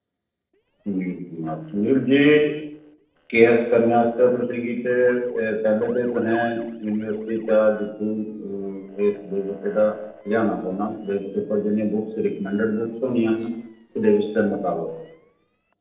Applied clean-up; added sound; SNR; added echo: neural separator model SepFormer DNS4.